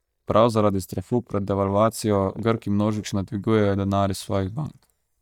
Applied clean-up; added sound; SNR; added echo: neural mask model DeepFilterNet 3.